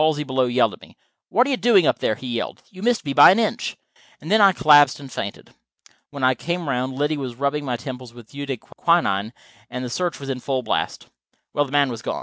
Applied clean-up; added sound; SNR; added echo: none; none; none; none.